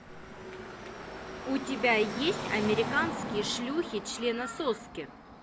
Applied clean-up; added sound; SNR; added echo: none; Car passing by / Traffic noise, roadway noise; 6 dB; none.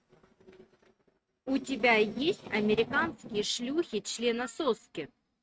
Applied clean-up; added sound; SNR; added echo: neural mask model RNNoise.